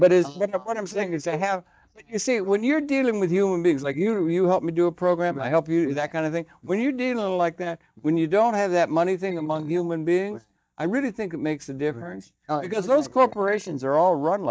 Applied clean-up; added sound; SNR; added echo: neural mask model DeepFilterNet 3.